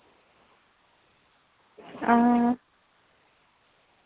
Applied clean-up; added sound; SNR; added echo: none; none; none; none.